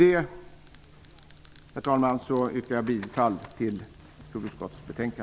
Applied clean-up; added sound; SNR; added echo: none; Bell; -1 dB; none.